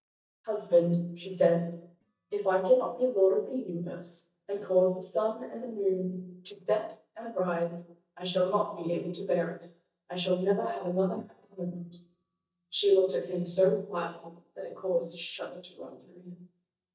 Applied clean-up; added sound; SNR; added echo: neural mask model DeepFilterNet 3.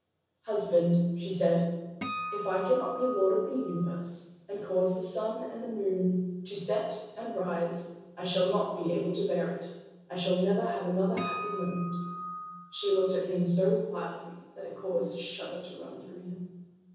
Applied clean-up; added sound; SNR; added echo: none; Acoustic guitar; 9 dB; reverberation time 1.1 s.